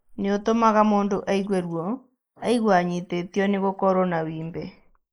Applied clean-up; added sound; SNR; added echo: neural mask model Resemble Enhance denoiser.